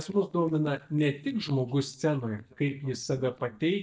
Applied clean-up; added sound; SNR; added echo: neural mask model DeepFilterNet 3.